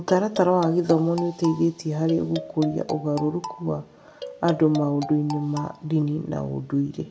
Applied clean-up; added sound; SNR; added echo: none; Marimba, xylophone; 14 dB; reverberation time 0.4 s.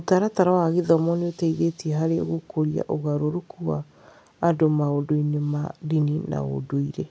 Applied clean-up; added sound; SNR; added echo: none; none; none; none.